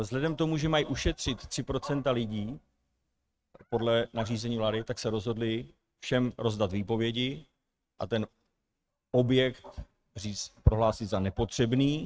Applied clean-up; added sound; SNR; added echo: neural mask model RNNoise.